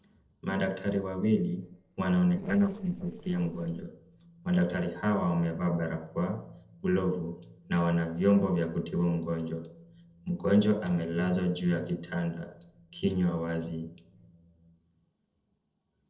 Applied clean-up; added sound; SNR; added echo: neural separator model SepFormer DNS4.